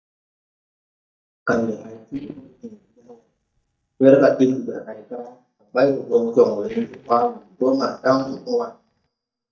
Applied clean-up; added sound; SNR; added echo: neural mask model DeepFilterNet 3.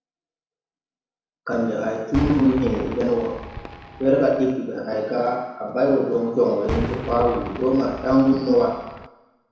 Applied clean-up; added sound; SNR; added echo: none; Cheering / Fireworks; 12 dB; reverberation time 1.0 s.